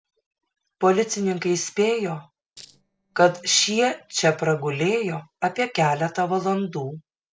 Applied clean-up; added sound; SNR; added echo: neural separator model SepFormer DNS4.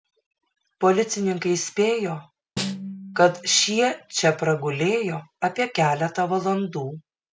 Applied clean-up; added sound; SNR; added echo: none; Snare drum; 11 dB; none.